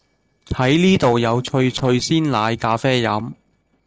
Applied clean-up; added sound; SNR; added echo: neural separator model SepFormer DNS4.